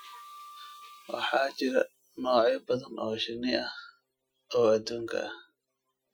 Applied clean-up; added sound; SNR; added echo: classical method Wiener filter.